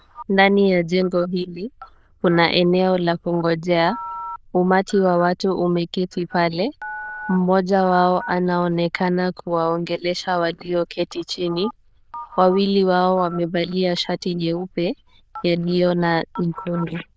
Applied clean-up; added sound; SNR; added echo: neural diffusion model UNIVERSE++.